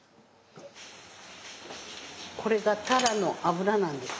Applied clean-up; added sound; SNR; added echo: none; none; none; none.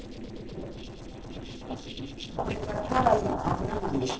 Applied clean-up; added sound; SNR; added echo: neural separator model SepFormer DNS4.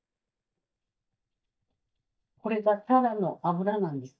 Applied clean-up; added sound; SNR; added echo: neural mask model DeepFilterNet 3.